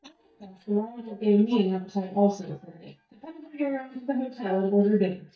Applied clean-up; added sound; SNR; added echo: neural mask model DeepFilterNet 3.